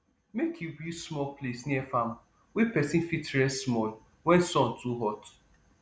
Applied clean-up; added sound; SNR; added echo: none; none; none; none.